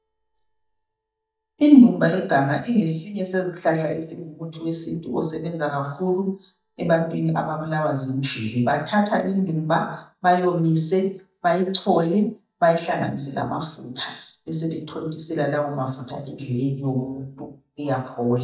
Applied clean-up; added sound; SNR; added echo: neural mask model DeepFilterNet 3.